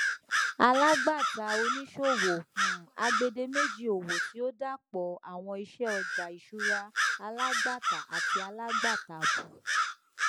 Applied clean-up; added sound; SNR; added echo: none; Bird vocalization, bird call, bird song; -1 dB; none.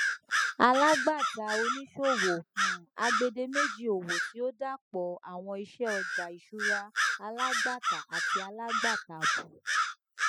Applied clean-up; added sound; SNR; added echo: classical method spectral subtraction.